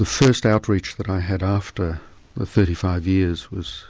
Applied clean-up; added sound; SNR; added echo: none; none; none; none.